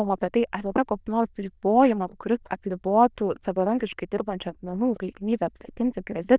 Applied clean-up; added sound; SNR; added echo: neural diffusion model UNIVERSE++.